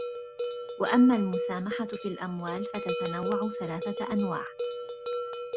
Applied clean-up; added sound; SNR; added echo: none; Bell; 4 dB; none.